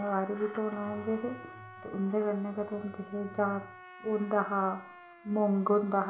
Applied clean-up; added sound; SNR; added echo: none; Trumpet; 18 dB; none.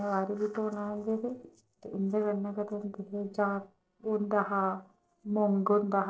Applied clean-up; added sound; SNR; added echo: neural separator model SepFormer DNS4.